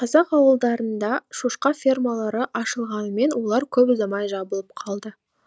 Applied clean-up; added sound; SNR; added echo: none; none; none; none.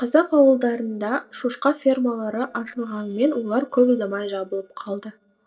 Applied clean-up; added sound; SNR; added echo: neural separator model SepFormer DNS4.